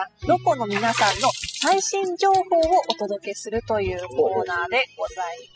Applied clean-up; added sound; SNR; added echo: classical method spectral subtraction.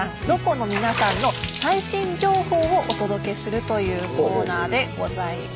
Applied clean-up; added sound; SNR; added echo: none; Water / Splash, splatter; 11 dB; none.